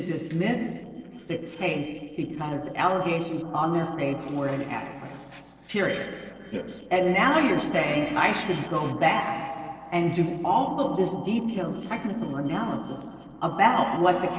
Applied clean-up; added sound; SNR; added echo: neural separator model SepFormer DNS4.